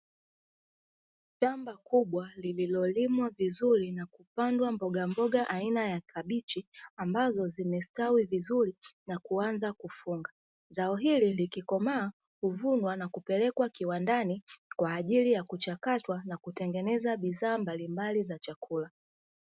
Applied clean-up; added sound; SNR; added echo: none; none; none; none.